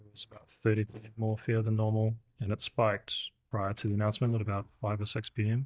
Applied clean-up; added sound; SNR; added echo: neural mask model DeepFilterNet 3.